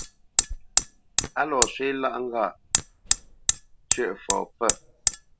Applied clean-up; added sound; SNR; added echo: none; Hammer; -3 dB; none.